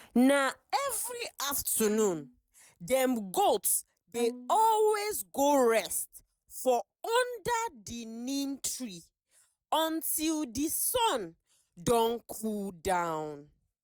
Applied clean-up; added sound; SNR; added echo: neural mask model DeepFilterNet 3.